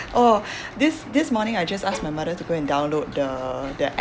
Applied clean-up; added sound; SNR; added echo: none; Bowed string instrument; 17 dB; none.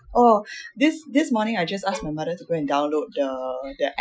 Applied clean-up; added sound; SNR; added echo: classical method Wiener filter.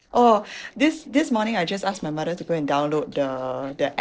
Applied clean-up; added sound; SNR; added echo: neural separator model SepFormer DNS4.